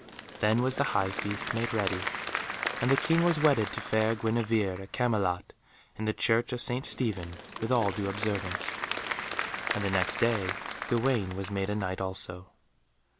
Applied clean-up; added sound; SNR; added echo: none; Applause / Crowd; 7 dB; none.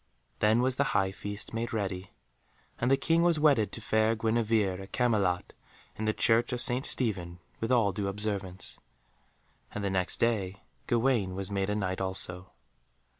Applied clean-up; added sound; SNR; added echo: none; none; none; none.